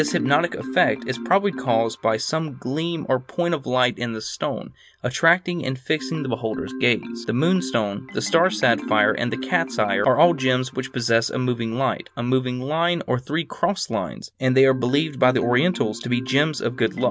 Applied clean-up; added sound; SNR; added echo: none; Marimba, xylophone; 13 dB; none.